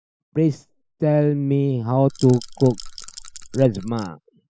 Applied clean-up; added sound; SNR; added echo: classical method spectral subtraction.